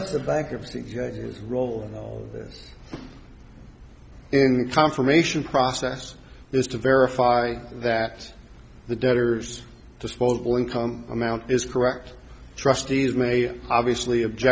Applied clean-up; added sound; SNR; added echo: none; none; none; none.